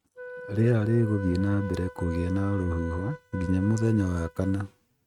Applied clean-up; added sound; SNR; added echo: neural mask model RNNoise.